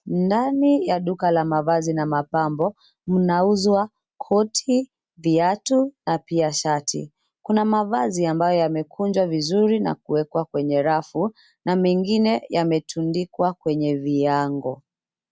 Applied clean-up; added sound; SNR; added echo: none; none; none; none.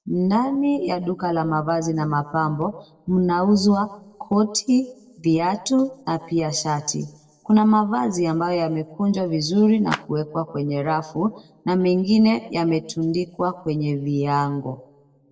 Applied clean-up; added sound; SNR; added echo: neural separator model SepFormer DNS4.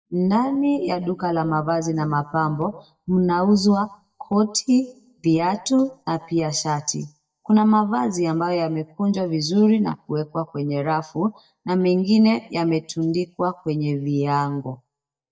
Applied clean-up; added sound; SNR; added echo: neural mask model DeepFilterNet 3.